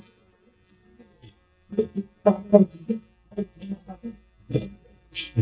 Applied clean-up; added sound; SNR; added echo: neural mask model DeepFilterNet 3.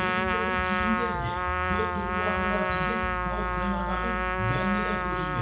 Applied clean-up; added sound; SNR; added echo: none; Trumpet; -3 dB; reverberation time 0.6 s.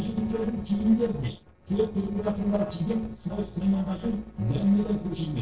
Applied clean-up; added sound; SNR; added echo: neural separator model SepFormer DNS4.